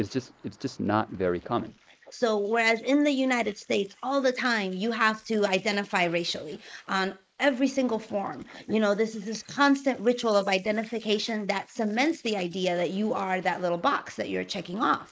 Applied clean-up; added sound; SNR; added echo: neural mask model Resemble Enhance denoiser.